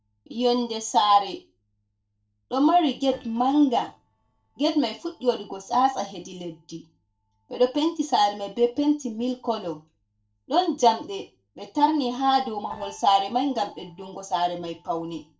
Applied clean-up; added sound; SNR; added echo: neural separator model SepFormer DNS4.